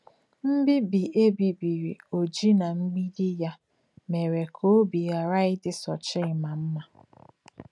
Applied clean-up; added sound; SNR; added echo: none; none; none; none.